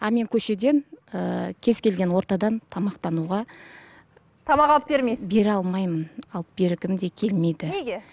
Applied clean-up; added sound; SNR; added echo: none; none; none; none.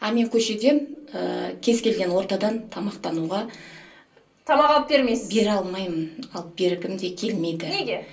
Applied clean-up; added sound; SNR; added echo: none; none; none; reverberation time 0.3 s.